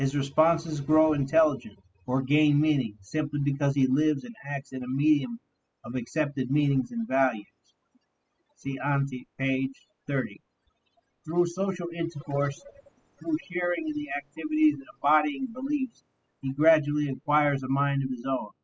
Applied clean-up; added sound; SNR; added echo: classical method spectral subtraction.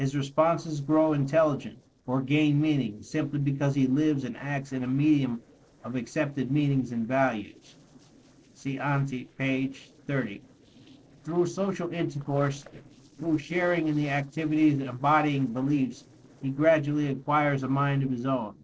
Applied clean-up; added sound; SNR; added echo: neural separator model SepFormer DNS4.